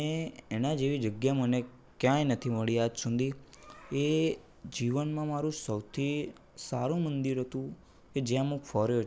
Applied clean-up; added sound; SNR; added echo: none; none; none; none.